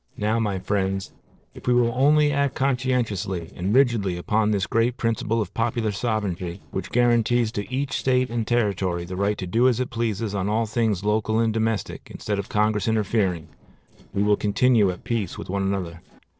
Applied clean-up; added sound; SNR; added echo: neural separator model SepFormer DNS4.